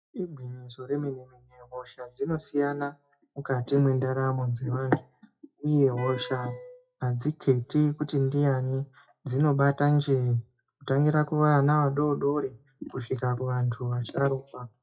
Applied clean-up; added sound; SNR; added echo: classical method WPE with log-MMSE.